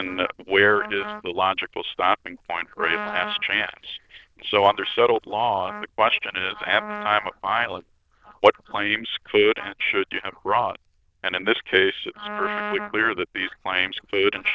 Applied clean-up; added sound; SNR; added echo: neural diffusion model UNIVERSE++.